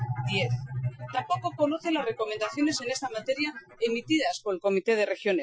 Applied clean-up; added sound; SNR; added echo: classical method Wiener filter.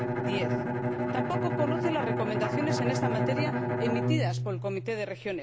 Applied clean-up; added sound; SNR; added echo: none; Bowed string instrument; -4 dB; none.